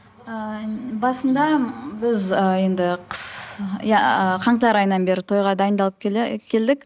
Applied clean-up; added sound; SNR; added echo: none; none; none; none.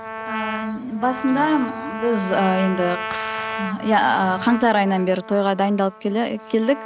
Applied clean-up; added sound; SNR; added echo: none; Trumpet; 10 dB; none.